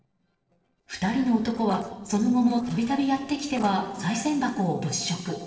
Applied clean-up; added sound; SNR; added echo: neural separator model SepFormer DNS4.